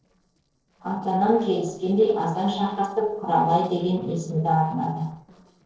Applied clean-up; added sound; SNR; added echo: neural separator model SepFormer DNS4.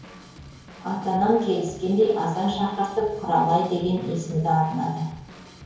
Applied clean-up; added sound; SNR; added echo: none; Drum / Drum kit; 20 dB; reverberation time 1.0 s.